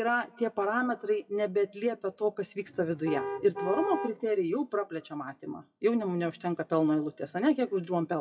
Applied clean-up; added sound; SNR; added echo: classical method WPE with log-MMSE.